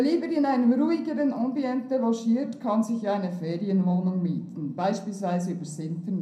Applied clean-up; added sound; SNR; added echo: none; none; none; reverberation time 0.6 s.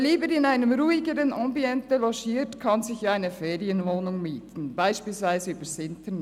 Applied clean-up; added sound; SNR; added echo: none; none; none; none.